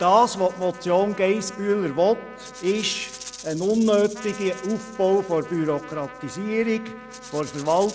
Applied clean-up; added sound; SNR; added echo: none; Rattle (instrument) + Trumpet; 17 dB; none.